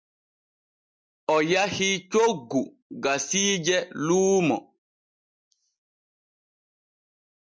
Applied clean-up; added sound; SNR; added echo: none; none; none; none.